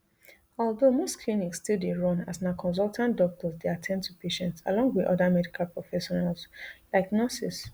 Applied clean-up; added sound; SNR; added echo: none; none; none; none.